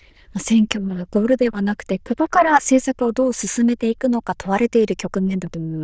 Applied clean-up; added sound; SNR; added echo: neural diffusion model UNIVERSE++.